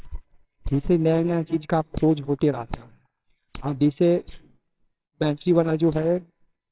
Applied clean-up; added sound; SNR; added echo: neural separator model SepFormer WHAMR!.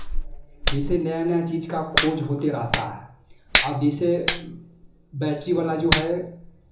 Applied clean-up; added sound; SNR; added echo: none; Hands; 2 dB; reverberation time 0.6 s.